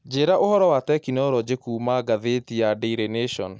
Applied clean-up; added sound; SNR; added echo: none; none; none; none.